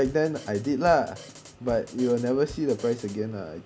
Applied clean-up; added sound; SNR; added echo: none; Drum kit; 19 dB; none.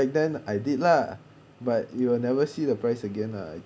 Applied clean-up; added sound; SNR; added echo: none; none; none; none.